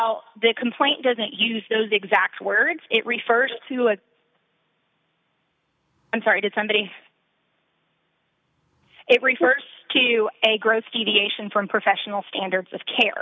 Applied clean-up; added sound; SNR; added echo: none; none; none; none.